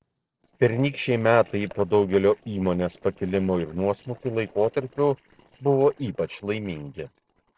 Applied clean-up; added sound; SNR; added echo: neural separator model SepFormer DNS4.